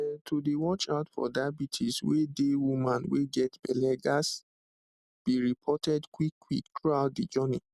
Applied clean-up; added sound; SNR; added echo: none; none; none; none.